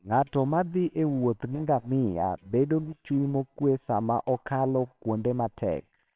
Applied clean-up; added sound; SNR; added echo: neural separator model SepFormer WHAMR!.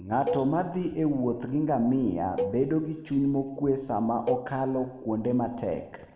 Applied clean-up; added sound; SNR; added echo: none; Cowbell; 10 dB; reverberation time 0.8 s.